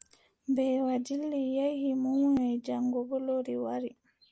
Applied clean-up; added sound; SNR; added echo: none; none; none; none.